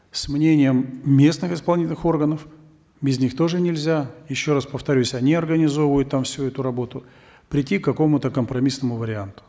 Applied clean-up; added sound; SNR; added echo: none; none; none; none.